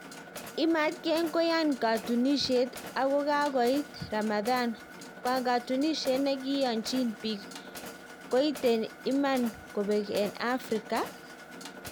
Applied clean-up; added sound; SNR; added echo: none; Mechanisms; 15 dB; none.